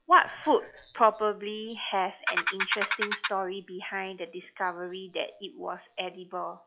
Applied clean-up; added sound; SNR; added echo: classical method log-MMSE.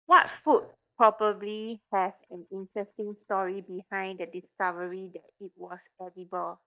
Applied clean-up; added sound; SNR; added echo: neural mask model DeepFilterNet 3.